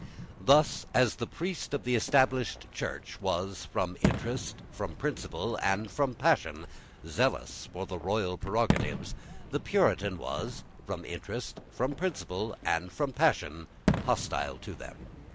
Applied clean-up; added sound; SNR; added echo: none; Fireworks; 7 dB; none.